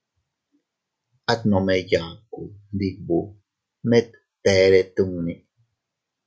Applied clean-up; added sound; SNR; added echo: none; none; none; none.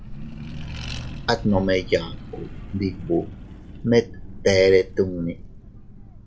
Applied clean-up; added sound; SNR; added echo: none; Accelerating, revving, vroom; 12 dB; none.